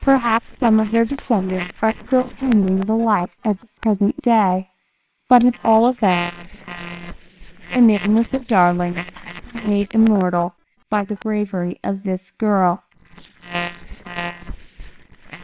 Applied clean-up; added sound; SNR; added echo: neural separator model SepFormer WHAMR!.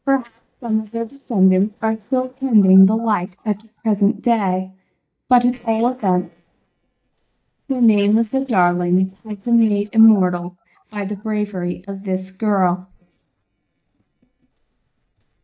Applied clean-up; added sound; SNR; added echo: neural mask model DeepFilterNet 3.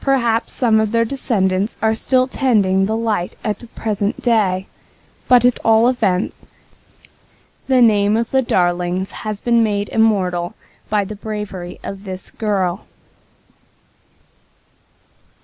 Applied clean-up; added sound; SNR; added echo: none; none; none; none.